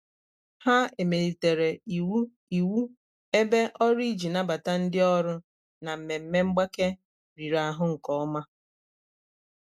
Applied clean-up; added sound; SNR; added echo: none; none; none; none.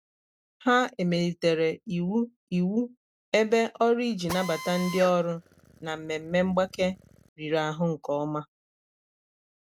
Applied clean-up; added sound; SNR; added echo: none; Drill; 14 dB; none.